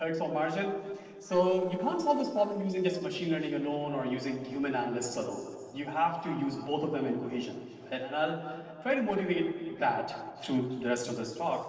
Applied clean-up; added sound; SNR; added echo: neural separator model SepFormer DNS4.